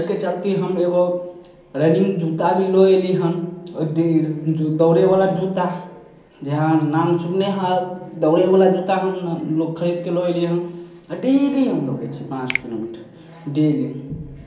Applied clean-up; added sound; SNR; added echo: none; Finger snapping; 13 dB; reverberation time 0.4 s.